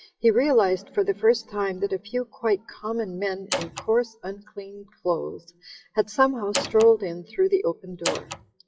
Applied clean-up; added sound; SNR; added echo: classical method WPE with log-MMSE.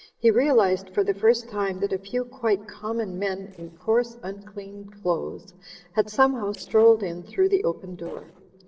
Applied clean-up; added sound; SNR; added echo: neural separator model SepFormer DNS4.